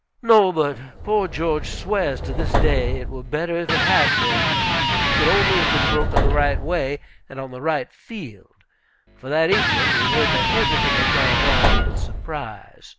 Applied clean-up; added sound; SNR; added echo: none; Electric guitar + Subway, metro, underground; -4 dB; none.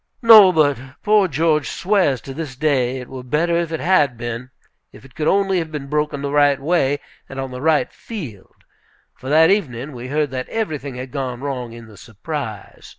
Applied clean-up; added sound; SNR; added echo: none; none; none; none.